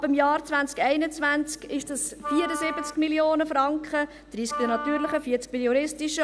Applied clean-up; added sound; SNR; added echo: none; Wind instrument, woodwind instrument; 10 dB; none.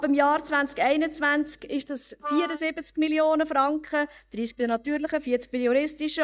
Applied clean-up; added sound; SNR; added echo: neural mask model DeepFilterNet 3.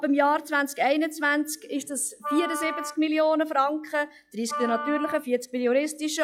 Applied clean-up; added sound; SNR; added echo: classical method log-MMSE.